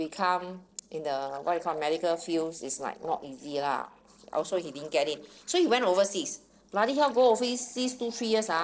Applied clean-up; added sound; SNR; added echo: neural separator model SepFormer DNS4.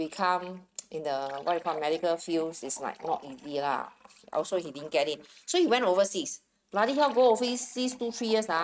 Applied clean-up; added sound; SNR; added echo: neural mask model RNNoise.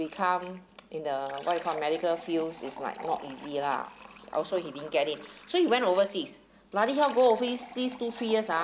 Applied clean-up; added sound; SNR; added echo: none; Fill (with liquid); 17 dB; none.